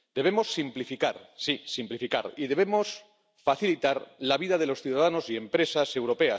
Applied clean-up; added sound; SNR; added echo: none; none; none; none.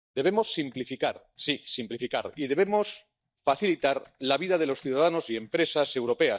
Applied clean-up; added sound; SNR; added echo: neural mask model DeepFilterNet 3.